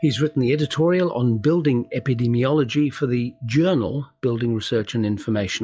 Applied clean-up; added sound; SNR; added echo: classical method log-MMSE.